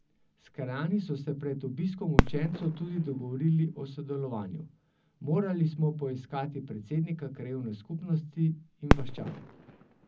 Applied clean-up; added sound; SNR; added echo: none; Fireworks; 2 dB; reverberation time 0.4 s.